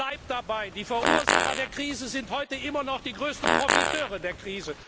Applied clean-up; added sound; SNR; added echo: none; Fart; -2 dB; none.